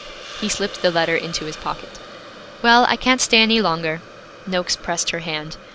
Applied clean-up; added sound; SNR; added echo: none; Hiss; 16 dB; none.